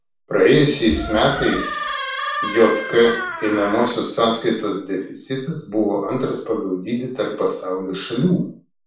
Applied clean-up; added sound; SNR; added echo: none; Door; 7 dB; reverberation time 0.4 s.